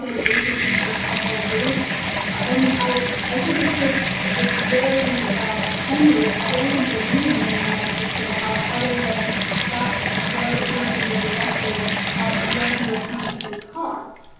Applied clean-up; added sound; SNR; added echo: none; Bathtub (filling or washing) / Water tap, faucet; -2 dB; reverberation time 0.8 s.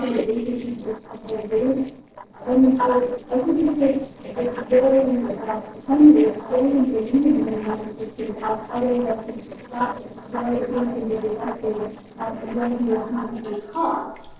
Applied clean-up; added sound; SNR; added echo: neural separator model SepFormer DNS4.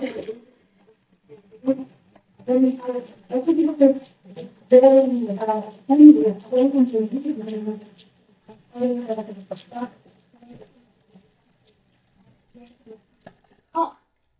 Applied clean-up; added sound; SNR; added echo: neural mask model DeepFilterNet 3.